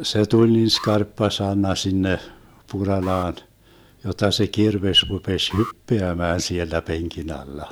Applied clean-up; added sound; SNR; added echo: none; Alarm; 19 dB; none.